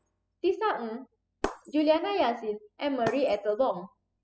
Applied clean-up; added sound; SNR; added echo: classical method spectral subtraction.